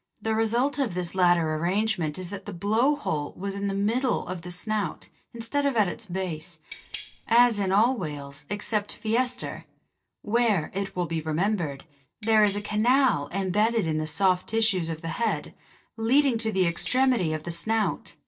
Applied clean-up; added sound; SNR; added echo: neural separator model SepFormer DNS4.